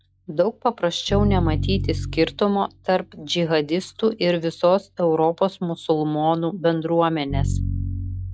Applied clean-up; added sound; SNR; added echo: classical method log-MMSE.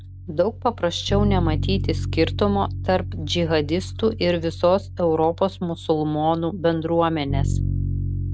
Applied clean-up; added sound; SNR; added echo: none; Bass guitar; 4 dB; none.